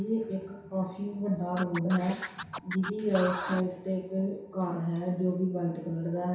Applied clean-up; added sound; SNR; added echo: none; Scratching (performance technique); 7 dB; reverberation time 0.7 s.